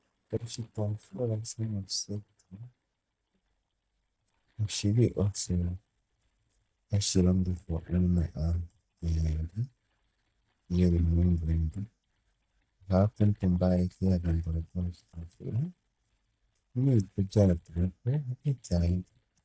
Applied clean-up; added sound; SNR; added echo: neural mask model DeepFilterNet 3.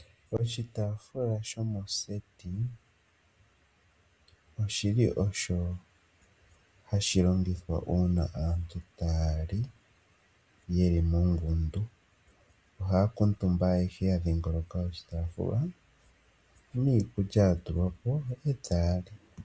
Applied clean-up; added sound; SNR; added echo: none; none; none; none.